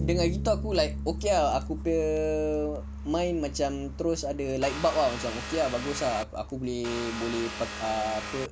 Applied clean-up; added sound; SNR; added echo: none; Vehicle + Bass guitar; 7 dB; none.